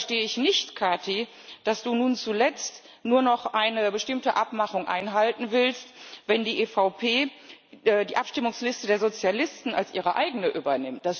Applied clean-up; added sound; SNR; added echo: none; none; none; none.